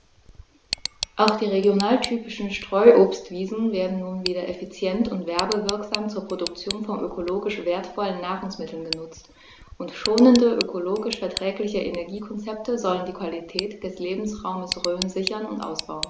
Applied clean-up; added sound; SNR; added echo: none; Tick; 12 dB; none.